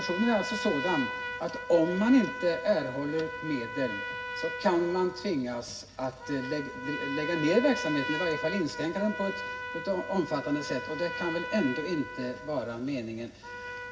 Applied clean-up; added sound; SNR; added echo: none; Trumpet; 8 dB; reverberation time 0.4 s.